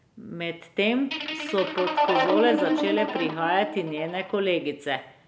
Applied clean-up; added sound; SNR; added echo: none; Guitar; 0 dB; none.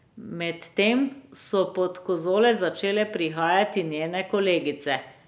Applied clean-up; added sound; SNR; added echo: none; none; none; none.